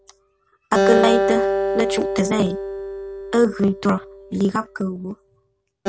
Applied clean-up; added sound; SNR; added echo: none; Acoustic guitar; 1 dB; none.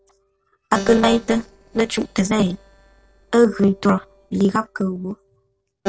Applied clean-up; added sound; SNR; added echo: neural separator model SepFormer DNS4.